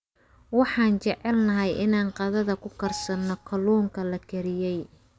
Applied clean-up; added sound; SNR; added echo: none; Marimba, xylophone; 18 dB; none.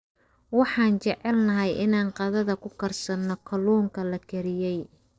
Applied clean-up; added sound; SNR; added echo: neural separator model SepFormer DNS4.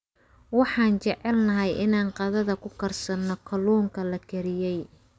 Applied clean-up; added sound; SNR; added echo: none; none; none; none.